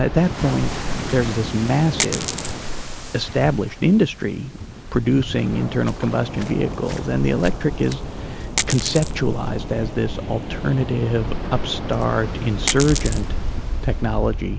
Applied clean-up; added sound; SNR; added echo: none; Waves, surf + Coin (dropping); 4 dB; none.